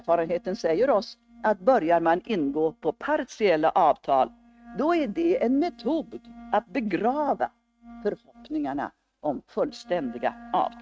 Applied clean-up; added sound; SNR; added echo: neural mask model RNNoise.